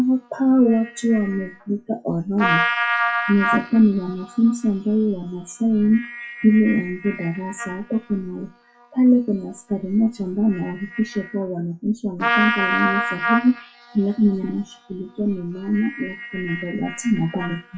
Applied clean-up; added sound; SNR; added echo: classical method WPE with log-MMSE.